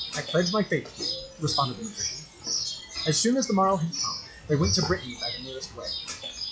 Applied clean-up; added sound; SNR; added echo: classical method log-MMSE.